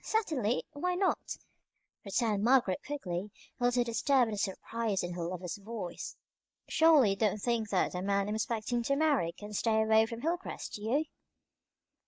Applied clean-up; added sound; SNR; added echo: neural mask model Resemble Enhance denoiser.